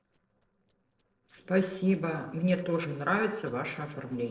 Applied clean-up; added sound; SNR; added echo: neural separator model SepFormer DNS4.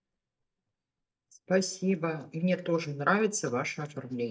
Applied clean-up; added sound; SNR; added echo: neural mask model DeepFilterNet 3.